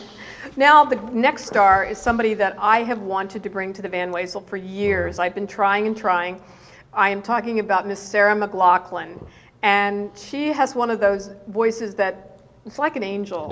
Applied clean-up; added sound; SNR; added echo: none; none; none; none.